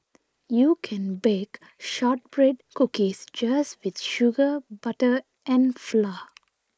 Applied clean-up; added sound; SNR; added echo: neural mask model Resemble Enhance denoiser.